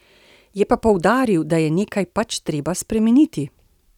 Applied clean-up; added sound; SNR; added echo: none; none; none; none.